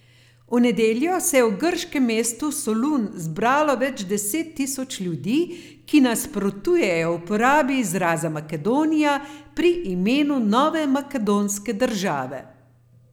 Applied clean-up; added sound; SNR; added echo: none; none; none; none.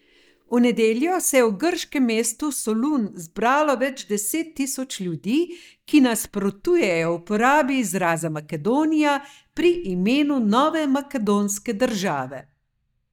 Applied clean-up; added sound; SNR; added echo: neural mask model DeepFilterNet 3.